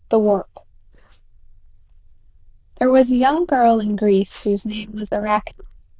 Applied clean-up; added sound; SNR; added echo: neural diffusion model UNIVERSE++.